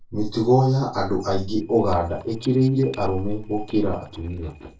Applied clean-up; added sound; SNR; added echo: neural separator model SepFormer DNS4.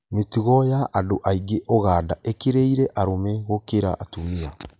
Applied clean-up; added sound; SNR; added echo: none; none; none; none.